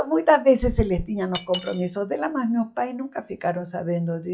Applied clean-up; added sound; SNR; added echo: classical method log-MMSE.